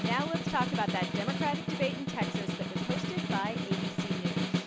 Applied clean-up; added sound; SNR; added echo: none; Snare drum; -3 dB; none.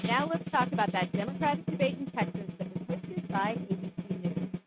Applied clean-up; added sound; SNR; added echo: neural mask model RNNoise.